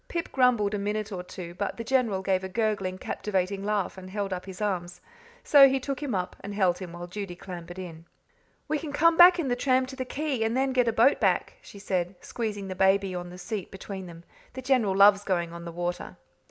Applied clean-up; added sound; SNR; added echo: none; none; none; none.